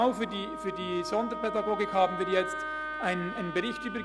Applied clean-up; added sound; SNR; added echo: none; Wind instrument, woodwind instrument; 6 dB; none.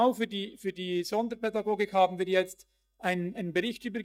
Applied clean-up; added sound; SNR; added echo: neural mask model DeepFilterNet 3.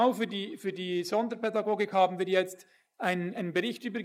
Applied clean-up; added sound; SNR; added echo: neural mask model Resemble Enhance denoiser.